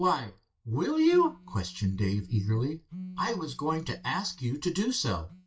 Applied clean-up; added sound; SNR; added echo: neural mask model DeepFilterNet 3.